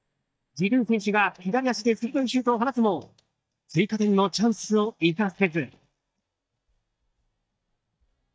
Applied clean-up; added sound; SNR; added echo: neural mask model DeepFilterNet 3.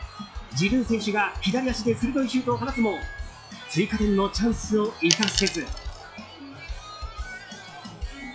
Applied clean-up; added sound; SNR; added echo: classical method log-MMSE.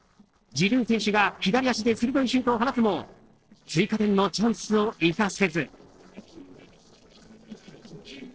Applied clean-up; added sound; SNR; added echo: neural separator model SepFormer DNS4.